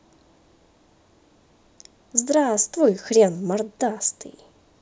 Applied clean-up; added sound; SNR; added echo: none; none; none; none.